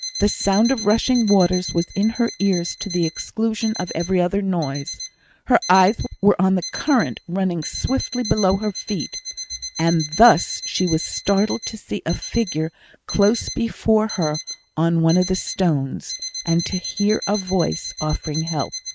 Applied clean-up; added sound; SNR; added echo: neural mask model RNNoise.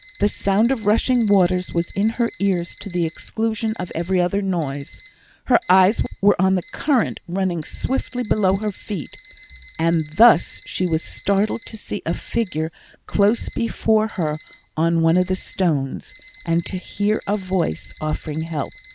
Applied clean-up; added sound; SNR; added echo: none; Alarm; 10 dB; none.